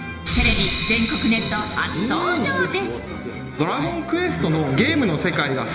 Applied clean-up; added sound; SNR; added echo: none; none; none; reverberation time 1.4 s.